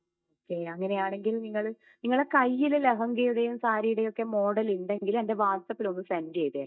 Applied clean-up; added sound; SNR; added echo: neural mask model DeepFilterNet 3.